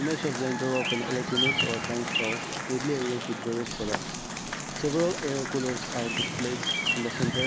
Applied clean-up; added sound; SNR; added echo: none; Bird vocalization, bird call, bird song + Applause / Crowd; 0 dB; none.